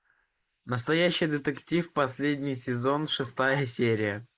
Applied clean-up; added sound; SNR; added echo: neural mask model Resemble Enhance denoiser.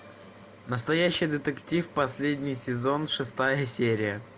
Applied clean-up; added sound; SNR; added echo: none; none; none; none.